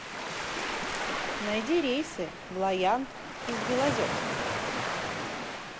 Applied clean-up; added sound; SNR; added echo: none; Waves, surf; 1 dB; none.